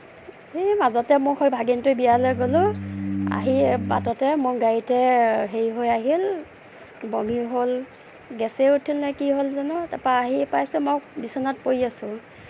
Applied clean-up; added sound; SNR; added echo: none; Organ; 6 dB; none.